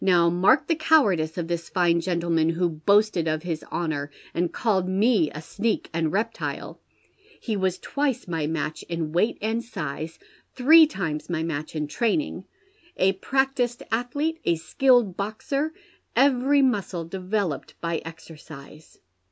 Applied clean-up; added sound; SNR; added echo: none; none; none; none.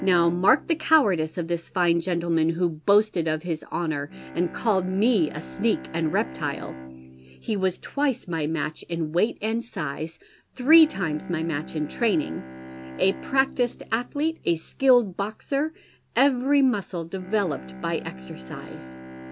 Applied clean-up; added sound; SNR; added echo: none; Bowed string instrument; 17 dB; none.